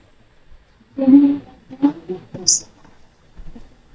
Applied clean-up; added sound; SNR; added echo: neural mask model DeepFilterNet 3.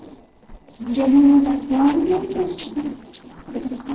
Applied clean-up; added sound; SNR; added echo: neural separator model SepFormer DNS4.